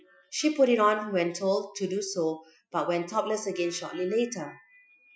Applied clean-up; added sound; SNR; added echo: classical method Wiener filter.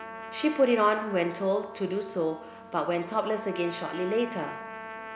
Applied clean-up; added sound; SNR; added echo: none; Trumpet; 13 dB; none.